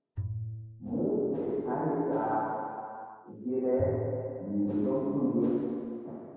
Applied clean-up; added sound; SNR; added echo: none; Bowed string instrument; 10 dB; reverberation time 2.2 s.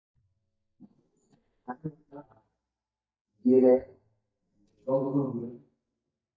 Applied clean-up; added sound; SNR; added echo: neural mask model DeepFilterNet 3.